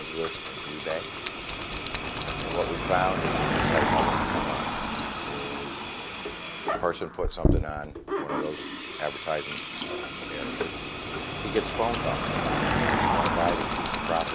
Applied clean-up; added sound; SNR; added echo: none; Sink (filling or washing) + Car passing by / Engine; -4 dB; none.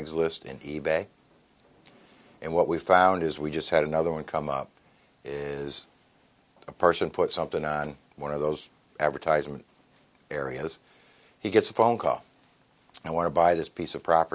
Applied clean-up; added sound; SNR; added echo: none; none; none; none.